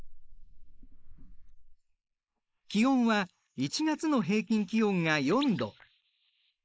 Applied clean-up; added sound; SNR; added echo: neural mask model Resemble Enhance denoiser.